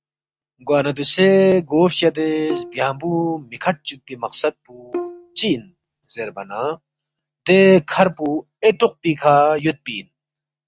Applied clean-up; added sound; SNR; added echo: neural mask model RNNoise.